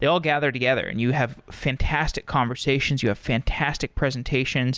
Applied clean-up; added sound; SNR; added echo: none; none; none; none.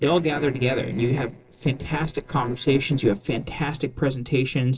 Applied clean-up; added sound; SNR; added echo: neural separator model SepFormer DNS4.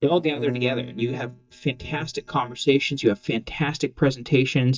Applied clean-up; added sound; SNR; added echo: neural mask model DeepFilterNet 3.